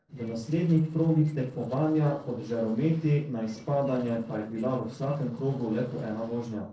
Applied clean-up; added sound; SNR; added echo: neural separator model SepFormer DNS4.